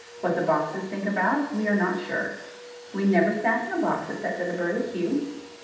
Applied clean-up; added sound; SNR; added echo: none; Domestic sounds, home sounds; 19 dB; reverberation time 0.8 s.